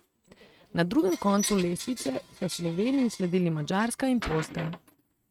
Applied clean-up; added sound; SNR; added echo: neural mask model RNNoise.